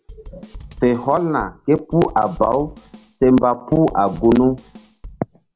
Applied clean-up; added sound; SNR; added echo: none; Drum / Drum kit; 20 dB; none.